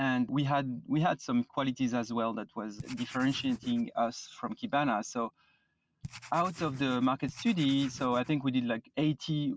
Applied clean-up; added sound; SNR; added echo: none; Writing; 15 dB; none.